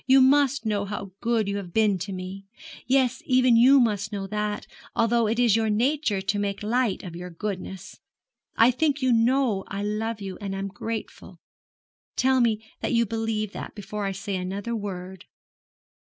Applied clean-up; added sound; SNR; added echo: none; none; none; none.